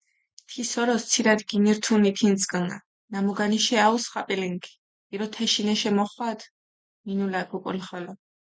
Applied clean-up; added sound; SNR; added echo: none; none; none; none.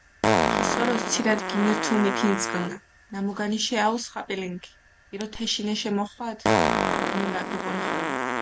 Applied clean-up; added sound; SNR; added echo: none; Fart; 0 dB; none.